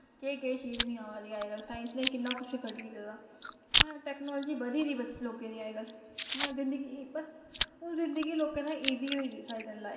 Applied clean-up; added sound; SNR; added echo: none; Chewing, mastication; -1 dB; reverberation time 2.6 s.